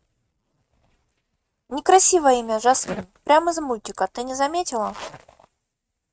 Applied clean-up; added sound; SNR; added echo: neural mask model RNNoise.